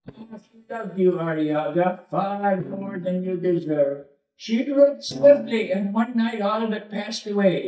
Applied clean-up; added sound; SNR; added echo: neural mask model DeepFilterNet 3.